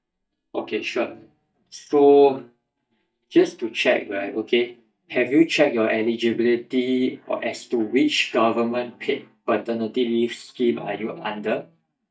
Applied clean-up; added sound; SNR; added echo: neural mask model DeepFilterNet 3.